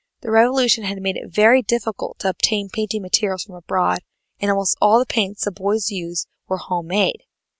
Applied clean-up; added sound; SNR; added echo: none; none; none; none.